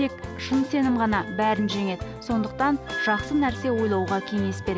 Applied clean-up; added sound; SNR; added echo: none; Wind instrument, woodwind instrument; 14 dB; none.